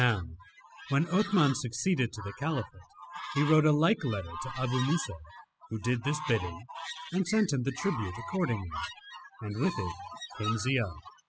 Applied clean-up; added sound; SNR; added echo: classical method spectral subtraction.